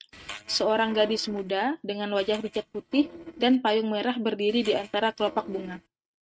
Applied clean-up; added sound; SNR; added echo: neural mask model RNNoise.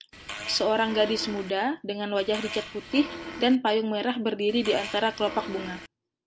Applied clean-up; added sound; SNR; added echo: none; Fart; 11 dB; none.